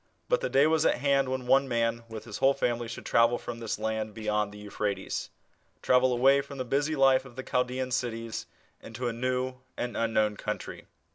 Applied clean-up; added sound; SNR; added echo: neural separator model SepFormer DNS4.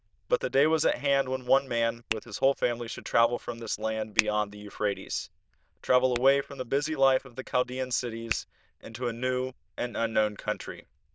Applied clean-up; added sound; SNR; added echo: neural diffusion model UNIVERSE++.